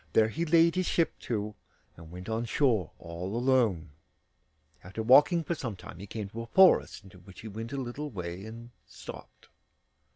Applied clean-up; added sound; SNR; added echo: none; none; none; none.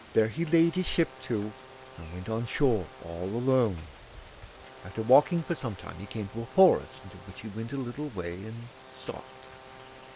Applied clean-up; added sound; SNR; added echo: none; Brass instrument + Rain; 18 dB; none.